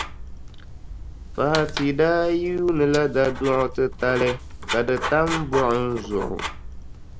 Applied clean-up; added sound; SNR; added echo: none; Writing; 9 dB; none.